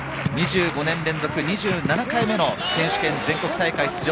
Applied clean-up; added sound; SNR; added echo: none; Bowed string instrument; 18 dB; none.